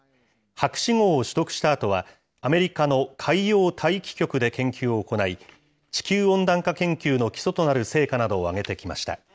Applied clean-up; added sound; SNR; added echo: none; none; none; none.